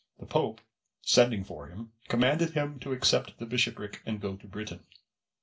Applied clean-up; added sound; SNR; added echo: none; none; none; reverberation time 0.2 s.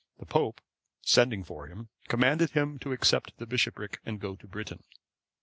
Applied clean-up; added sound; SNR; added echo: none; none; none; none.